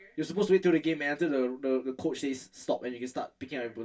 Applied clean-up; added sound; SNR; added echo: none; none; none; reverberation time 0.1 s.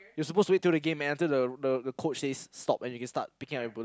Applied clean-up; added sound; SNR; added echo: none; none; none; none.